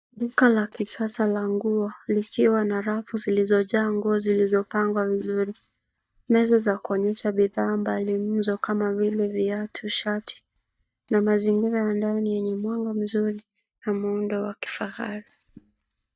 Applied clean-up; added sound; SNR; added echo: neural mask model DeepFilterNet 3.